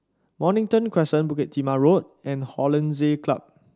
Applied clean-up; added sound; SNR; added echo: none; none; none; none.